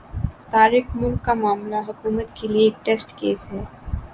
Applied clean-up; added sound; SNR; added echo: none; none; none; none.